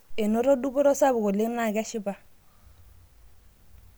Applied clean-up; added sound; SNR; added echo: none; none; none; none.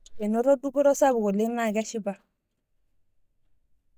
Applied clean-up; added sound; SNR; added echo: neural mask model DeepFilterNet 3.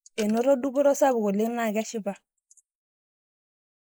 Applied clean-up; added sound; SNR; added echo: neural mask model Resemble Enhance denoiser.